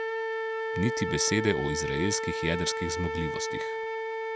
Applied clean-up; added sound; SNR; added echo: none; Wind instrument, woodwind instrument; 0 dB; none.